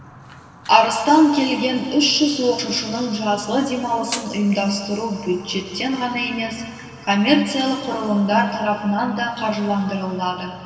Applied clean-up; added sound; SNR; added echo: none; Fire; 20 dB; reverberation time 2.5 s.